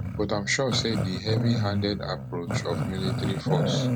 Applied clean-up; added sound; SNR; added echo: none; Growling; -1 dB; none.